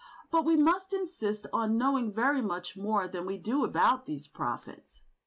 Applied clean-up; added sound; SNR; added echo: neural mask model Resemble Enhance denoiser.